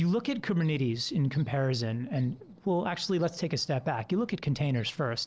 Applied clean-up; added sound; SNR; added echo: neural separator model SepFormer DNS4.